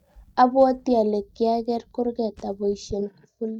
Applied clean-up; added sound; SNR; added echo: neural mask model DeepFilterNet 3.